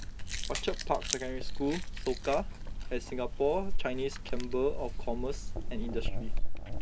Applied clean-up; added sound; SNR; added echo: none; Chewing, mastication; -4 dB; none.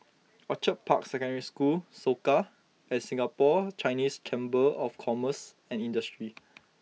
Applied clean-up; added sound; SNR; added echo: none; none; none; none.